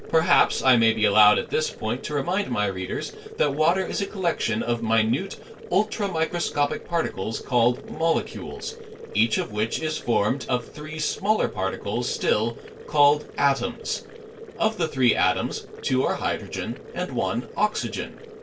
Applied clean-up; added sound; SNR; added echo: none; Boiling; 15 dB; reverberation time 0.2 s.